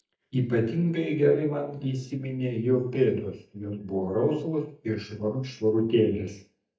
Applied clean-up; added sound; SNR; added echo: neural mask model DeepFilterNet 3.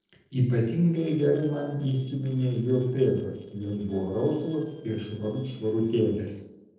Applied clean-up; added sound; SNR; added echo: neural separator model SepFormer DNS4.